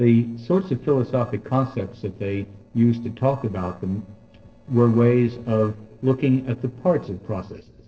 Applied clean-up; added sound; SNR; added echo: neural separator model SepFormer DNS4.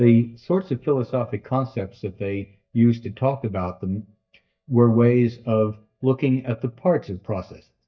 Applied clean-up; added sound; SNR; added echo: neural mask model DeepFilterNet 3.